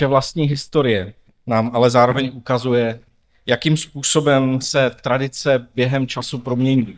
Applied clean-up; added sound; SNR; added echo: neural mask model DeepFilterNet 3.